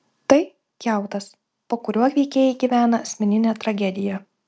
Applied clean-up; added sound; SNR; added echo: none; none; none; none.